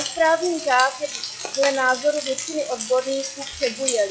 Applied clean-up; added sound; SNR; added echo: classical method log-MMSE.